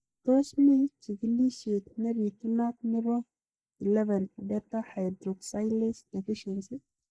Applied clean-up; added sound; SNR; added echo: neural mask model Resemble Enhance denoiser.